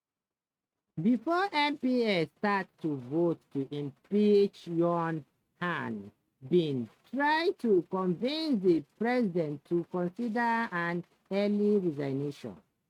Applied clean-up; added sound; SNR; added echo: neural mask model RNNoise.